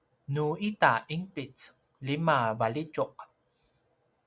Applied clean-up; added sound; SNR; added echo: none; none; none; none.